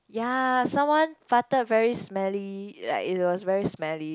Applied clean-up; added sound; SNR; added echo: none; none; none; none.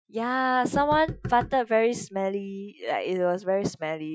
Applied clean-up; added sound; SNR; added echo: classical method Wiener filter.